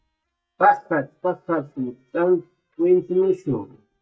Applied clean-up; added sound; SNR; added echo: neural mask model DeepFilterNet 3.